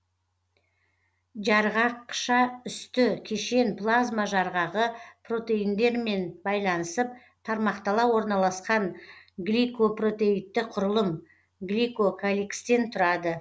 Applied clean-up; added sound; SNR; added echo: none; none; none; none.